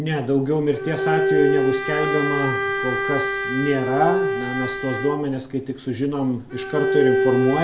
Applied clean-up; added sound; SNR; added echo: none; Bowed string instrument; 0 dB; reverberation time 0.7 s.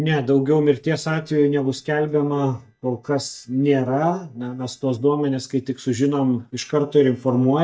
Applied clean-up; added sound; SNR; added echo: neural mask model DeepFilterNet 3.